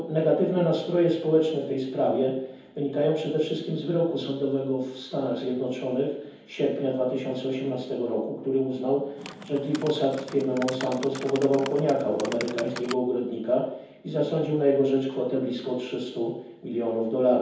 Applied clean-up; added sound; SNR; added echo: none; Typing; 13 dB; reverberation time 0.9 s.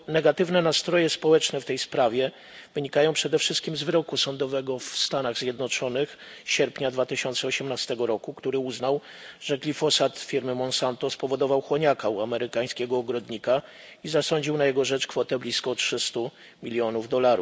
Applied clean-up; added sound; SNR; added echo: none; none; none; none.